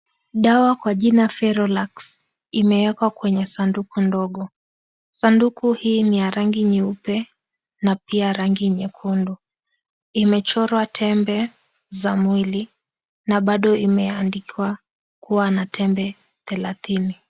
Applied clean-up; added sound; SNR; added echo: none; none; none; none.